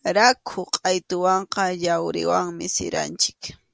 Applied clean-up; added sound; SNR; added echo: none; none; none; none.